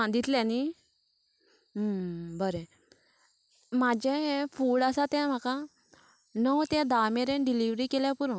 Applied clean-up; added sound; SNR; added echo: none; none; none; none.